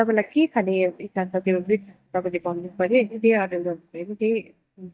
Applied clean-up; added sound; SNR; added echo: neural mask model DeepFilterNet 3.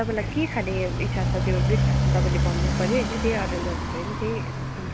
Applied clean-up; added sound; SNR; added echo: none; Motorcycle; -5 dB; none.